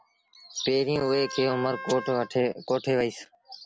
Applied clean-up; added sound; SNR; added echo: none; Wind instrument, woodwind instrument; 12 dB; none.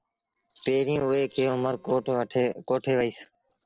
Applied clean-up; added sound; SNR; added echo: neural separator model SepFormer DNS4.